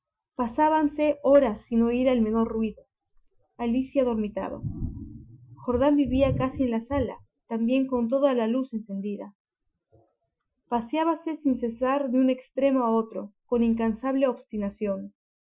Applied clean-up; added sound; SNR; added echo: classical method Wiener filter.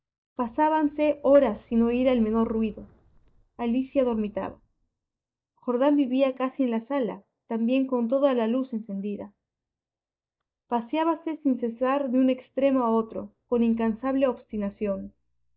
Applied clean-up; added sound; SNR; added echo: neural mask model DeepFilterNet 3.